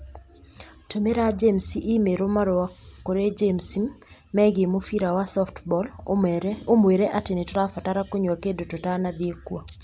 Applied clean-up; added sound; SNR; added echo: none; none; none; none.